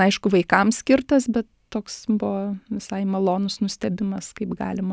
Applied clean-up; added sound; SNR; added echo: none; none; none; none.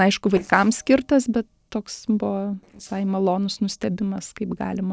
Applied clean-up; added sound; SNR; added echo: neural separator model SepFormer DNS4.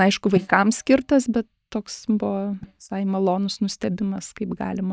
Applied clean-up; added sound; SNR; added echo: neural mask model DeepFilterNet 3.